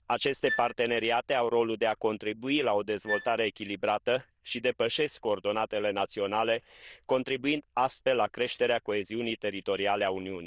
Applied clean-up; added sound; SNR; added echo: neural diffusion model UNIVERSE++.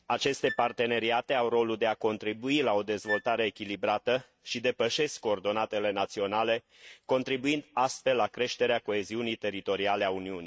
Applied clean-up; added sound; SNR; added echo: neural mask model RNNoise.